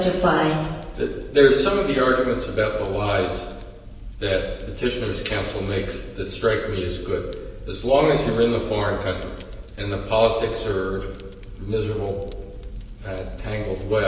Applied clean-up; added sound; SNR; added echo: none; Fire; 13 dB; reverberation time 1.0 s.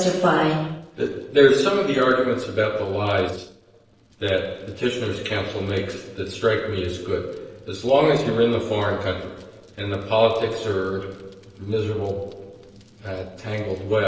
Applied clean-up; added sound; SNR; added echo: neural separator model SepFormer DNS4.